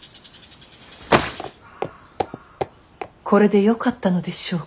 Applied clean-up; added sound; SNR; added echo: none; Walk, footsteps; 11 dB; none.